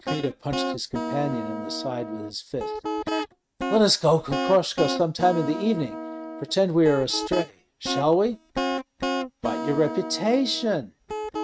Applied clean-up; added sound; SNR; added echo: neural mask model RNNoise.